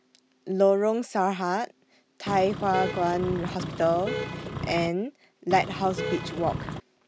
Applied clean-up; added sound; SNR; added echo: none; Vehicle horn, car horn, honking; 6 dB; none.